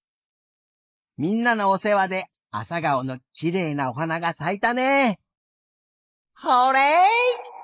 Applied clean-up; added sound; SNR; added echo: neural mask model Resemble Enhance denoiser.